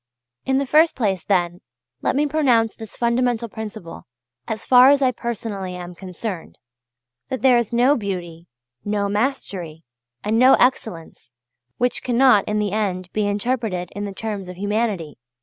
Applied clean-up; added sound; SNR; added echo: none; none; none; none.